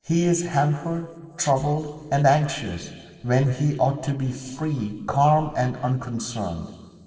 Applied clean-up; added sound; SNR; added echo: neural separator model SepFormer DNS4.